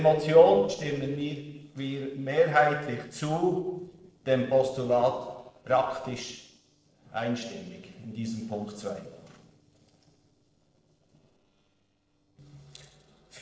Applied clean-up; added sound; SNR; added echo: neural separator model SepFormer DNS4.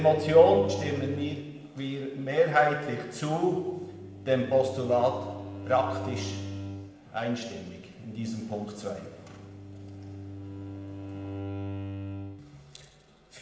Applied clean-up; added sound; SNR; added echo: none; Bowed string instrument; 11 dB; reverberation time 1.1 s.